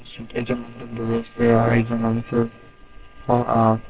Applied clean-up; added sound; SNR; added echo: neural separator model SepFormer WHAMR!.